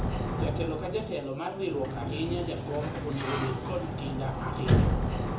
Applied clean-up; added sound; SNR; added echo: none; Sliding door; -4 dB; reverberation time 0.6 s.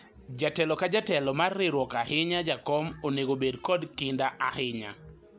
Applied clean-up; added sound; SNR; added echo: none; none; none; none.